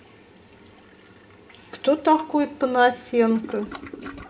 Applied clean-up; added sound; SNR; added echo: none; Toilet flush; 20 dB; reverberation time 0.3 s.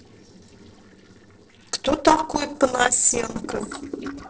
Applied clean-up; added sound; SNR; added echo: neural separator model SepFormer DNS4.